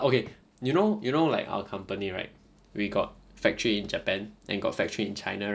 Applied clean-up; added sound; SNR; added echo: none; none; none; none.